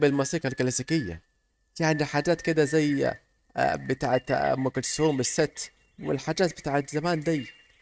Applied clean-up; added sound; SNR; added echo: neural mask model RNNoise.